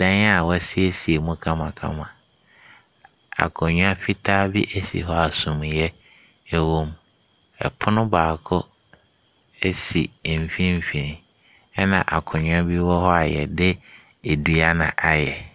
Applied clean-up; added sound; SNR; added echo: none; none; none; none.